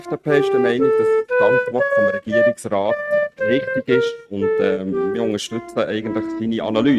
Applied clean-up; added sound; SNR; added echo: neural mask model RNNoise.